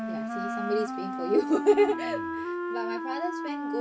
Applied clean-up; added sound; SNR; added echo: none; Wind instrument, woodwind instrument; 4 dB; reverberation time 0.2 s.